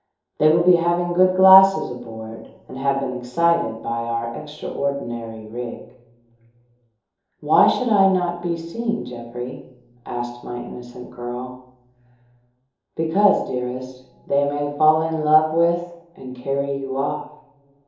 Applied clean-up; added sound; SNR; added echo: none; none; none; reverberation time 2.8 s.